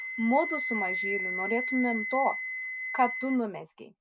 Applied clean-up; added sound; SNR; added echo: none; Wind instrument, woodwind instrument; 4 dB; none.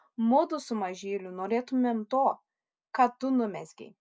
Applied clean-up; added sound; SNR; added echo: none; none; none; none.